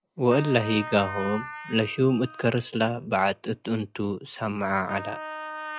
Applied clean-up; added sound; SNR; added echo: classical method log-MMSE.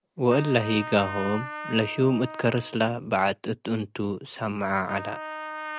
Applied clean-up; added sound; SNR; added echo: none; Trumpet; 12 dB; none.